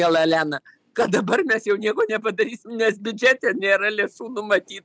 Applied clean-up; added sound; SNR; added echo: none; none; none; none.